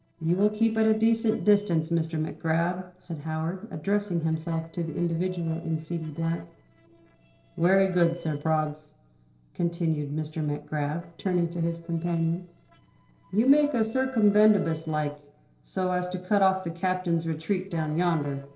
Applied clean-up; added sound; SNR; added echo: neural separator model SepFormer DNS4.